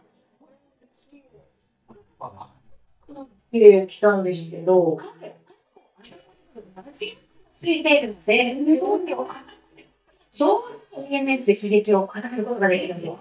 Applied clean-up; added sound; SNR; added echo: neural mask model DeepFilterNet 3.